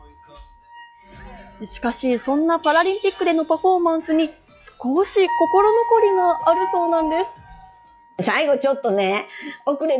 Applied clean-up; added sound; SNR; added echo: classical method log-MMSE.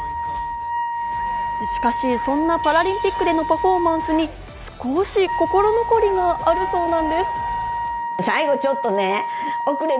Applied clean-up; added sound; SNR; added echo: none; Wind instrument, woodwind instrument; 4 dB; none.